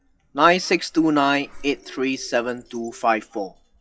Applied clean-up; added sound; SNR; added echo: classical method WPE with log-MMSE.